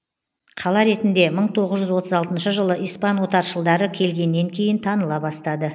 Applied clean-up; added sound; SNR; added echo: none; none; none; none.